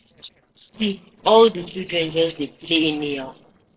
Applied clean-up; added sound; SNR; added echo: neural separator model SepFormer DNS4.